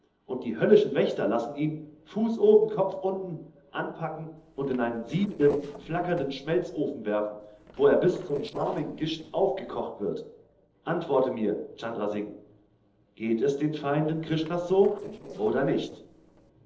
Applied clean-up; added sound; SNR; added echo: neural separator model SepFormer DNS4.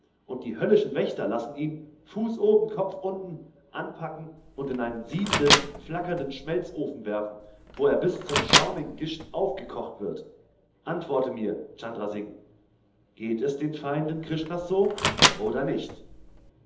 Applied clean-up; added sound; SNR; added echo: none; Microwave oven; -1 dB; reverberation time 1.2 s.